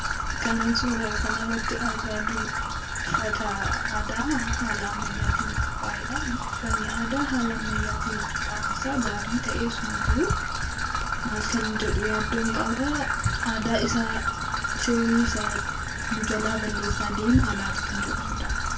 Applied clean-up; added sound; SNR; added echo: none; Trickle, dribble / Traffic noise, roadway noise; -2 dB; reverberation time 0.2 s.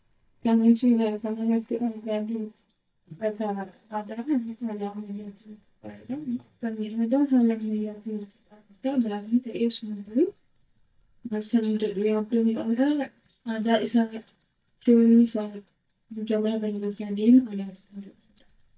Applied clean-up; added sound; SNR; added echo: neural mask model DeepFilterNet 3.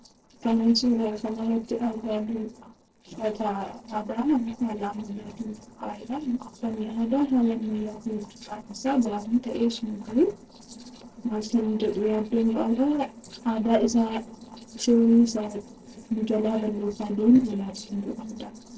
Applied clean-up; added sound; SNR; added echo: neural separator model SepFormer DNS4.